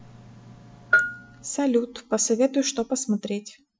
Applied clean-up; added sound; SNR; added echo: classical method Wiener filter.